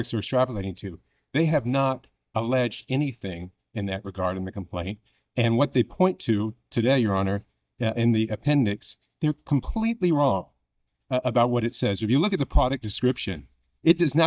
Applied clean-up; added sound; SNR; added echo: neural mask model DeepFilterNet 3.